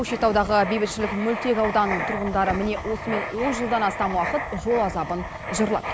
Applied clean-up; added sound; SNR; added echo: none; Writing; 7 dB; none.